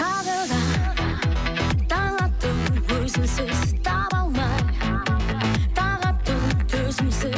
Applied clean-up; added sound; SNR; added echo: none; none; none; none.